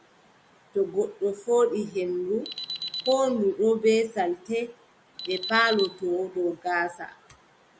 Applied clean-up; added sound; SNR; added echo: none; Alarm; 11 dB; none.